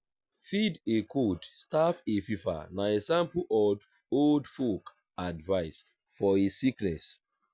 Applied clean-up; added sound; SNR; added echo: none; none; none; none.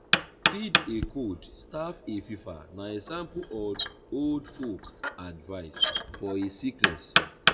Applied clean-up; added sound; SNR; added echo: none; Knock; -4 dB; reverberation time 1.0 s.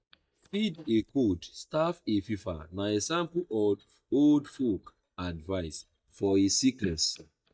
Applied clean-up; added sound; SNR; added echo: neural mask model DeepFilterNet 3.